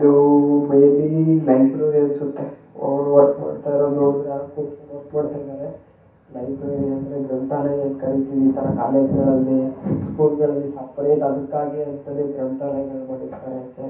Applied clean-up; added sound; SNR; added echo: none; none; none; reverberation time 0.7 s.